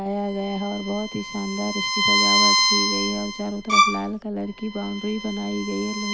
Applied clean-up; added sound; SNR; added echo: none; Bowed string instrument + Bowed string instrument; -3 dB; none.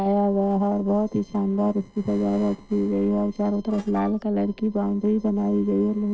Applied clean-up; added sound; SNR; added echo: neural separator model SepFormer DNS4.